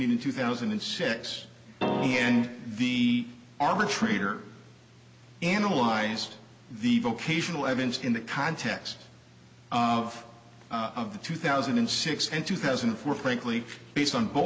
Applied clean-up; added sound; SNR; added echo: none; Keyboard (musical); 1 dB; none.